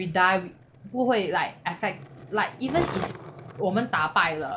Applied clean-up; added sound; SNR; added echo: none; Skateboard; 12 dB; none.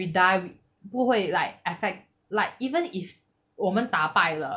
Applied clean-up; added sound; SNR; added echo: none; none; none; none.